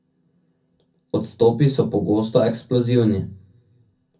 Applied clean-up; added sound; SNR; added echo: none; none; none; reverberation time 0.3 s.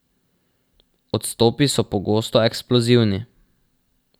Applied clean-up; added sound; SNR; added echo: none; none; none; none.